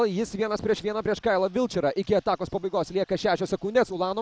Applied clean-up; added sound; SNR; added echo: none; none; none; none.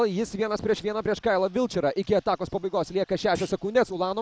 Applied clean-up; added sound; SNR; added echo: none; Thump, thud; 18 dB; none.